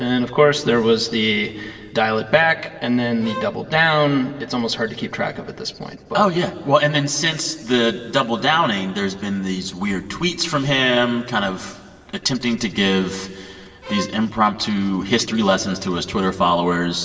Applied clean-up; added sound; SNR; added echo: none; Bowed string instrument; 13 dB; reverberation time 1.8 s.